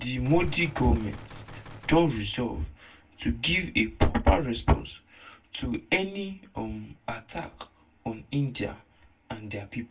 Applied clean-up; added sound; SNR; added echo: none; Gunshot, gunfire; 17 dB; reverberation time 0.2 s.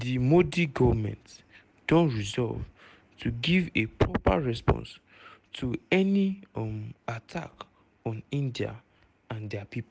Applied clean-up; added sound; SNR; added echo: none; none; none; none.